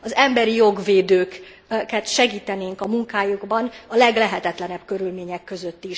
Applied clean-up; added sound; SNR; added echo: none; none; none; none.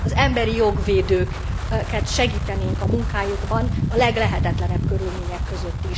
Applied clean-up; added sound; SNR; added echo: none; Wind; -1 dB; none.